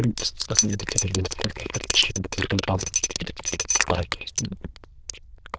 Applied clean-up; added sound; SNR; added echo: neural diffusion model UNIVERSE++.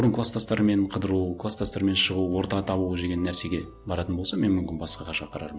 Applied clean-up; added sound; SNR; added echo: none; none; none; none.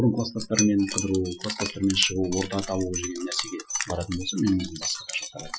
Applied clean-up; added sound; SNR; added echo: classical method Wiener filter.